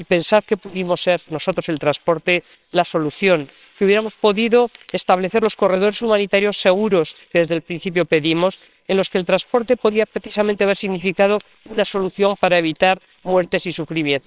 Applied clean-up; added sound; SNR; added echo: neural separator model SepFormer WHAMR!.